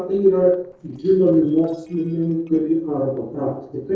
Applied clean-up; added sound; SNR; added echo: neural separator model SepFormer DNS4.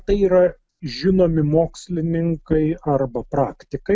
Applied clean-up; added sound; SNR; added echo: none; none; none; none.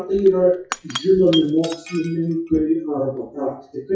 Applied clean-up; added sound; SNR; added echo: classical method WPE with log-MMSE.